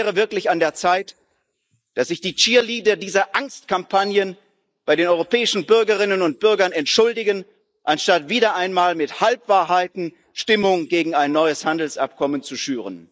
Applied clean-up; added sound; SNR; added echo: neural mask model Resemble Enhance denoiser.